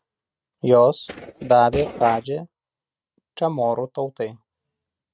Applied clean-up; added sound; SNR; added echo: neural mask model RNNoise.